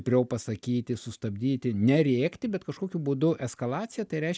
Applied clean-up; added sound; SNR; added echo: none; none; none; none.